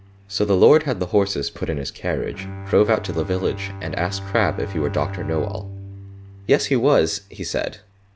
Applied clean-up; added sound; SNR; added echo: none; Bowed string instrument; 12 dB; none.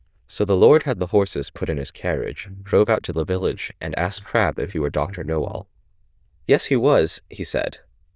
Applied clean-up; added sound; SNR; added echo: neural diffusion model UNIVERSE++.